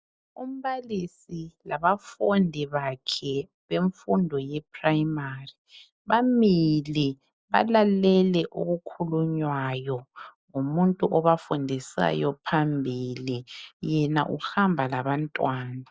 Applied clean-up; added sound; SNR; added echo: none; none; none; none.